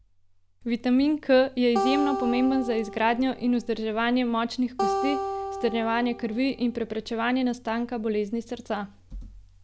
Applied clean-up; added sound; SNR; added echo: none; Acoustic guitar; 6 dB; none.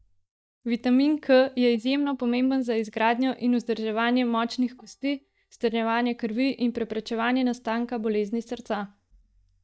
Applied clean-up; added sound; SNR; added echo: neural mask model DeepFilterNet 3.